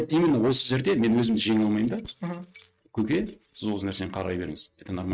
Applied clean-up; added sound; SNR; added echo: neural mask model RNNoise.